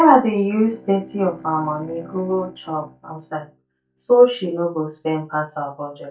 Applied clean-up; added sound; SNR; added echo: neural mask model DeepFilterNet 3.